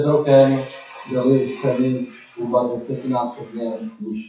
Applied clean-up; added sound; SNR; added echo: classical method WPE with log-MMSE.